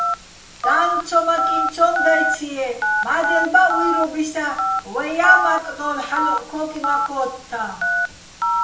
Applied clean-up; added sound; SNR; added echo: none; Telephone; 2 dB; reverberation time 0.6 s.